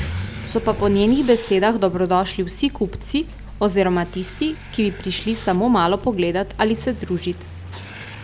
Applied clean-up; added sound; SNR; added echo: none; Accelerating, revving, vroom + Writing; 13 dB; none.